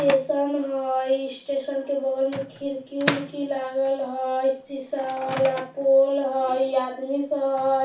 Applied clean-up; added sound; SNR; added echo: none; Microwave oven; 13 dB; reverberation time 0.4 s.